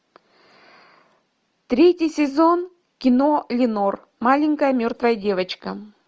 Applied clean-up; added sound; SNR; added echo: none; none; none; none.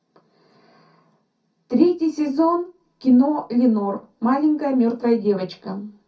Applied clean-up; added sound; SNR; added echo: none; none; none; reverberation time 0.3 s.